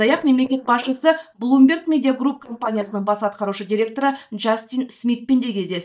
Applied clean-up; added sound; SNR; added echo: neural mask model DeepFilterNet 3.